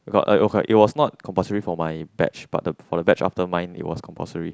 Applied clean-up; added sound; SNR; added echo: none; none; none; none.